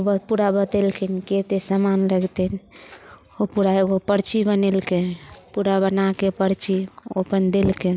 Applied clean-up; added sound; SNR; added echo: none; none; none; none.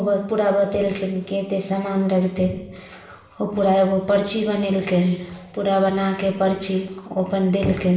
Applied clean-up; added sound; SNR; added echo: none; none; none; reverberation time 0.8 s.